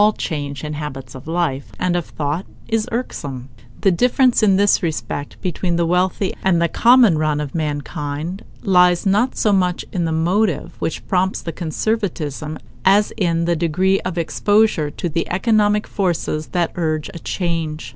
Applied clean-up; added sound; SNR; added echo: none; none; none; none.